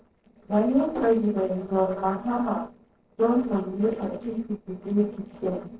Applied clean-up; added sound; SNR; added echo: neural separator model SepFormer DNS4.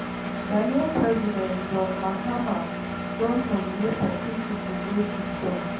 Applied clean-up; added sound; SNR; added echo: none; Engine; 3 dB; reverberation time 0.7 s.